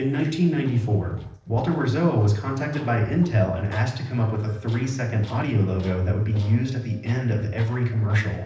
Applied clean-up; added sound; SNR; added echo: neural separator model SepFormer DNS4.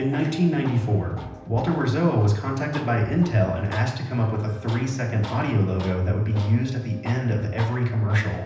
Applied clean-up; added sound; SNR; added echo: none; Tools; 19 dB; reverberation time 0.9 s.